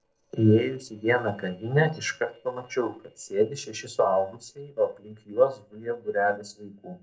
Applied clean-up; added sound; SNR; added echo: neural separator model SepFormer DNS4.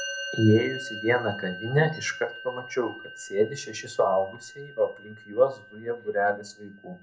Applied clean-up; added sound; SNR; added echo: none; Musical instrument; 13 dB; reverberation time 0.3 s.